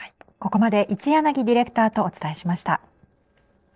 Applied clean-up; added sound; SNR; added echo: neural separator model SepFormer DNS4.